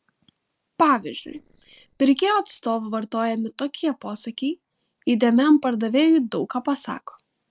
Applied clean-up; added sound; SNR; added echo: neural separator model SepFormer DNS4.